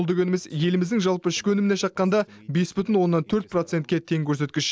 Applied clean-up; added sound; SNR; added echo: none; none; none; none.